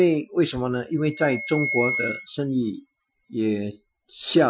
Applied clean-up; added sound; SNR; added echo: classical method Wiener filter.